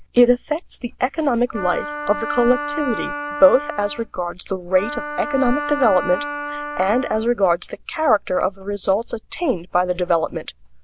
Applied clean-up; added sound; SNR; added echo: none; Wind instrument, woodwind instrument; 8 dB; none.